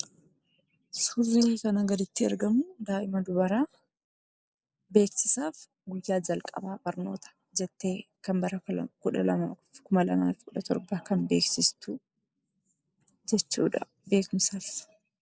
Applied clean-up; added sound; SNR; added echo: neural mask model Resemble Enhance denoiser.